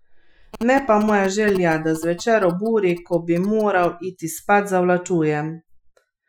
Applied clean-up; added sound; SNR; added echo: classical method Wiener filter.